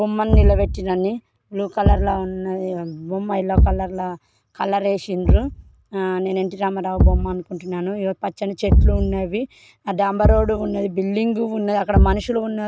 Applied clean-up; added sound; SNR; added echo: none; Thump, thud; -1 dB; none.